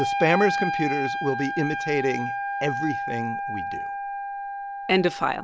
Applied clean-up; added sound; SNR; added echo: none; Wind instrument, woodwind instrument; 2 dB; none.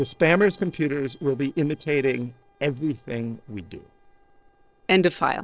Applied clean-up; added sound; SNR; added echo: neural separator model SepFormer DNS4.